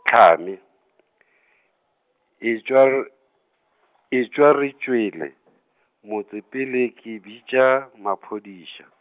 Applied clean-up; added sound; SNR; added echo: none; none; none; none.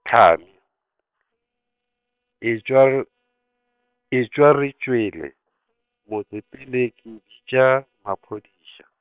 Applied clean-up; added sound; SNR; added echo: neural separator model SepFormer WHAM!.